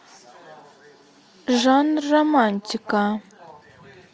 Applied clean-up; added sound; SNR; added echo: none; none; none; none.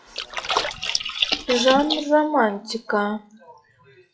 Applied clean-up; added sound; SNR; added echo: classical method WPE with log-MMSE.